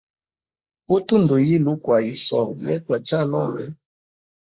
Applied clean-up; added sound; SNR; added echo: neural mask model Resemble Enhance denoiser.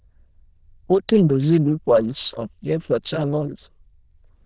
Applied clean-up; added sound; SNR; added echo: neural diffusion model UNIVERSE++.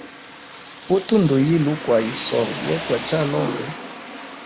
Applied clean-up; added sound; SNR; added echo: none; Rain; 10 dB; none.